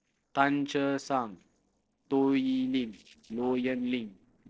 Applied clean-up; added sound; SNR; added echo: neural separator model SepFormer DNS4.